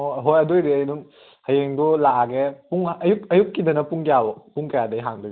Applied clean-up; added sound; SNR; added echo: none; none; none; none.